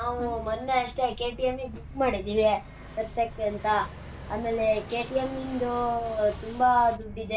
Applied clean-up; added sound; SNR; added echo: none; Purr + Fixed-wing aircraft, airplane; 13 dB; none.